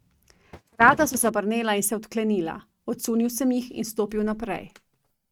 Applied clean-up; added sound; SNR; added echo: neural mask model RNNoise.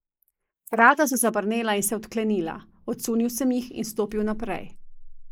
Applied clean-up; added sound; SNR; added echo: neural mask model Resemble Enhance denoiser.